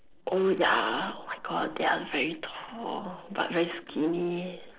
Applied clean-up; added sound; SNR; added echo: neural separator model SepFormer DNS4.